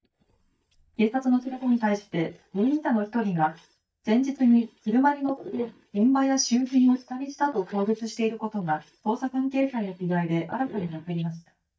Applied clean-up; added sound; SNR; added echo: neural mask model DeepFilterNet 3.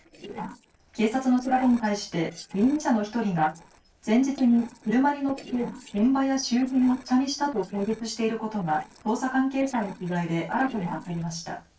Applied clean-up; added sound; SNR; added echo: neural separator model SepFormer DNS4.